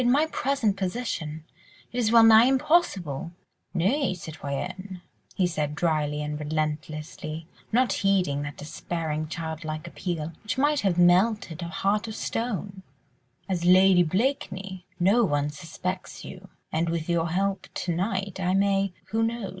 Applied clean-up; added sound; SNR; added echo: none; none; none; none.